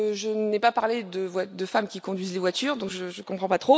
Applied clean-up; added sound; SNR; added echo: none; none; none; none.